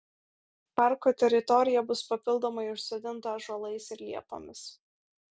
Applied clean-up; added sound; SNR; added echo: none; none; none; none.